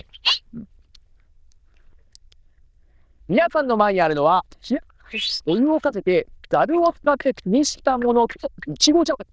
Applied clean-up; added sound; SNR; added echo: neural diffusion model UNIVERSE++.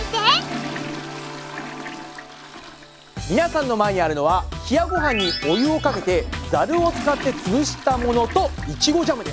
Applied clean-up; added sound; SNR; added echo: none; Toilet flush; 14 dB; none.